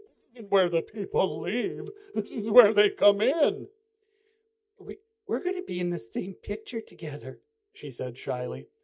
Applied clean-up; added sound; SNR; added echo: neural mask model DeepFilterNet 3.